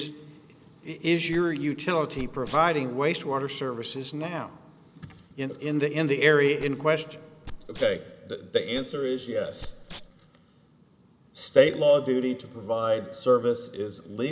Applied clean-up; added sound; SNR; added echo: none; Wild animals; 16 dB; none.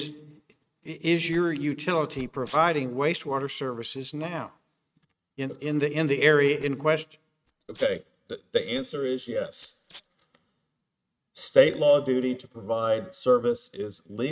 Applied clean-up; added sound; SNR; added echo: neural mask model RNNoise.